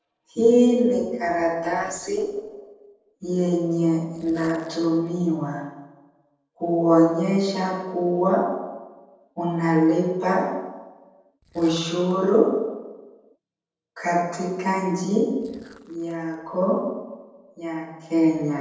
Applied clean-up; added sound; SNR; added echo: neural separator model SepFormer DNS4.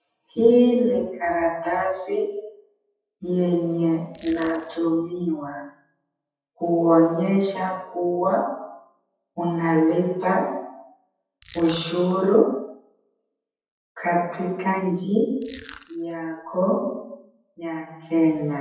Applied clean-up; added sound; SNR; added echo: classical method WPE with log-MMSE.